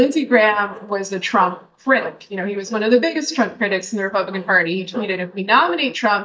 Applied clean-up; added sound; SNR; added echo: neural mask model DeepFilterNet 3.